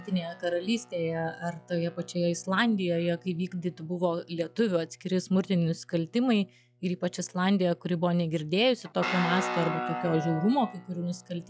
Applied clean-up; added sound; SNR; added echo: classical method log-MMSE.